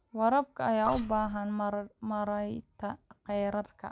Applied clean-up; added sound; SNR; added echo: neural mask model Resemble Enhance denoiser.